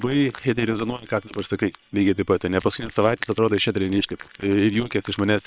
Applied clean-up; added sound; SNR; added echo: neural separator model SepFormer WHAM!.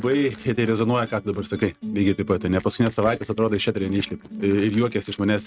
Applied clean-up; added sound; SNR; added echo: neural mask model RNNoise.